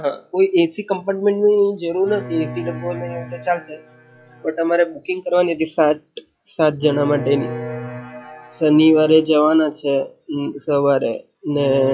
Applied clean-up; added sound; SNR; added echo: classical method log-MMSE.